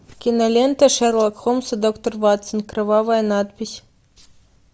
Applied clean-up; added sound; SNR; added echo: none; none; none; none.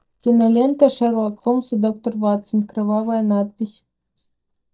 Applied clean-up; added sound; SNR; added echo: neural mask model DeepFilterNet 3.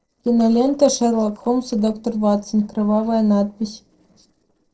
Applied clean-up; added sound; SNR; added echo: neural separator model SepFormer DNS4.